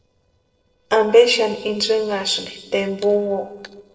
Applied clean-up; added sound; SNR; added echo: neural separator model SepFormer DNS4.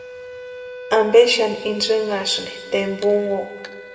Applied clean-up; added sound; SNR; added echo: none; Wind instrument, woodwind instrument; 15 dB; reverberation time 1.9 s.